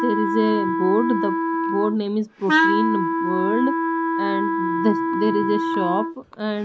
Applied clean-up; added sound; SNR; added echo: none; Wind instrument, woodwind instrument; -1 dB; none.